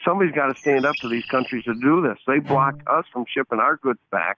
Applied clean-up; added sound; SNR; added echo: none; Bird + Bowed string instrument; 14 dB; none.